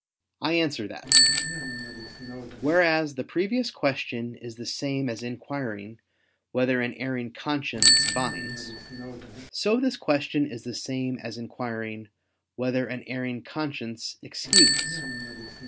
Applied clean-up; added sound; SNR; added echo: none; Bicycle bell; 0 dB; none.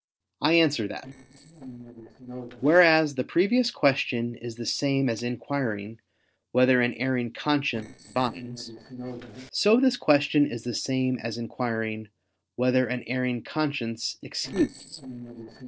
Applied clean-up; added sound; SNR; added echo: neural separator model SepFormer DNS4.